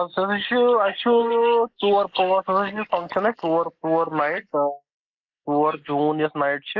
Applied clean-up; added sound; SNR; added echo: neural mask model Resemble Enhance denoiser.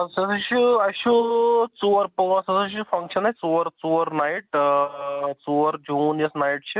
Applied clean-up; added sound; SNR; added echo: none; none; none; none.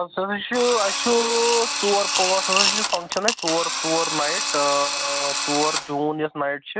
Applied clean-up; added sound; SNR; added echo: none; Coin (dropping) / Glass + Drill; 1 dB; none.